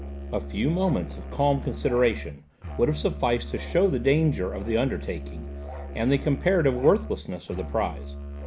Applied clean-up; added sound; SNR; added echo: none; Musical instrument; 9 dB; none.